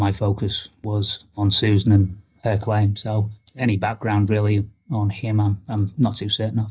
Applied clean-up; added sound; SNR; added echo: neural mask model DeepFilterNet 3.